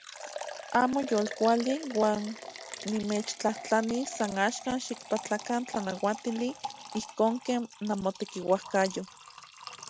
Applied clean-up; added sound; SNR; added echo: none; Liquid; 13 dB; none.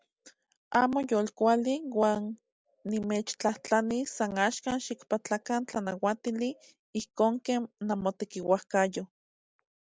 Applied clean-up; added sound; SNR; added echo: none; none; none; none.